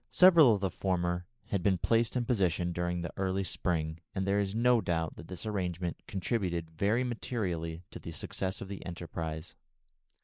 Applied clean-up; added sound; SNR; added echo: neural mask model Resemble Enhance denoiser.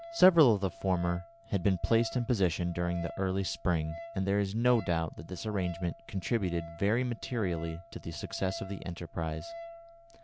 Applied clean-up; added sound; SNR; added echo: none; Wind instrument, woodwind instrument; 17 dB; none.